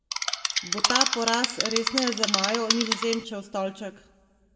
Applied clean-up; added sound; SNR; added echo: none; Insect; -3 dB; reverberation time 1.4 s.